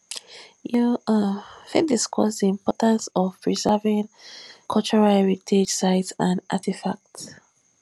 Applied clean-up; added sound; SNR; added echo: none; none; none; none.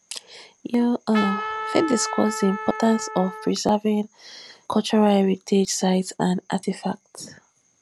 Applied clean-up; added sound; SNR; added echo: none; Trumpet; 8 dB; none.